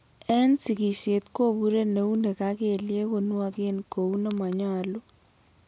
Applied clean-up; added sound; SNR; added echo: none; none; none; none.